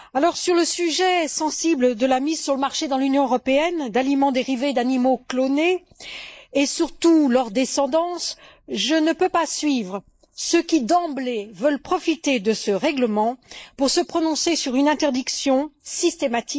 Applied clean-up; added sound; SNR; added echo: neural mask model Resemble Enhance denoiser.